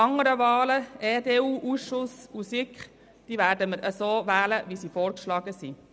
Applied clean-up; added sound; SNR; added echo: none; none; none; none.